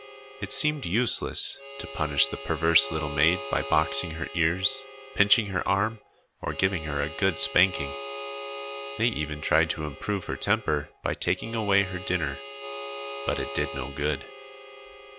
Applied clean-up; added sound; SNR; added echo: none; Harmonica; 12 dB; none.